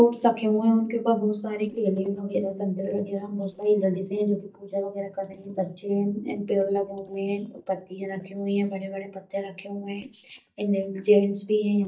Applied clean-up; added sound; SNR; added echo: neural mask model DeepFilterNet 3.